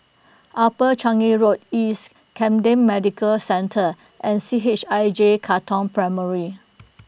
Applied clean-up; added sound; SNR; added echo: none; none; none; none.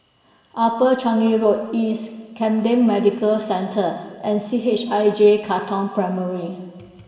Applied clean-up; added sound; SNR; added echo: none; none; none; reverberation time 2.1 s.